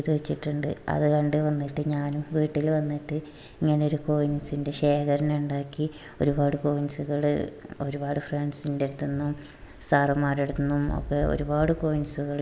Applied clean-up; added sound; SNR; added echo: none; none; none; none.